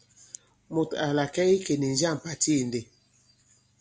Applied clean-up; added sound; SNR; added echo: none; none; none; none.